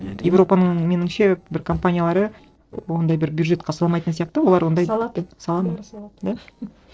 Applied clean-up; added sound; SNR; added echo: neural separator model SepFormer DNS4.